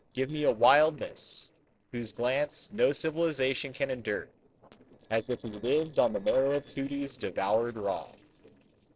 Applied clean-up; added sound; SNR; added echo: neural separator model SepFormer DNS4.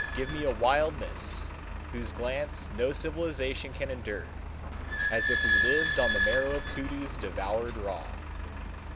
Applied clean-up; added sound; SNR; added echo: none; Squeak / Idling; 0 dB; none.